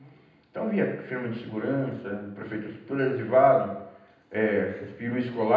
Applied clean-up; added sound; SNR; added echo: none; none; none; reverberation time 0.9 s.